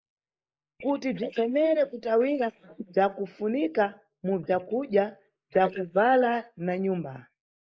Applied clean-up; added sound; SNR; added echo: neural mask model Resemble Enhance denoiser.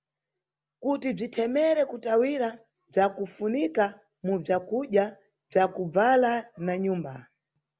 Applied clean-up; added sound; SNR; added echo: none; none; none; none.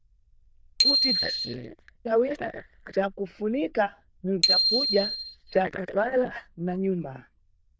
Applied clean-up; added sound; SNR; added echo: neural diffusion model UNIVERSE++.